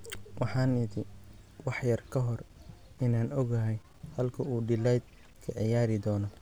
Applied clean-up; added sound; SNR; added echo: none; none; none; none.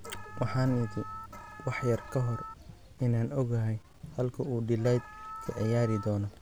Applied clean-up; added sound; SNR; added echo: none; Alarm; 13 dB; none.